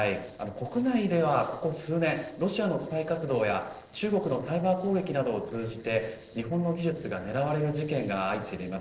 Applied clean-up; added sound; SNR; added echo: neural separator model SepFormer DNS4.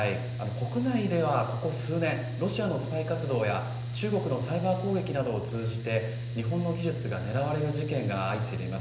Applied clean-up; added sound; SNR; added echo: none; Mechanical fan; 4 dB; reverberation time 0.9 s.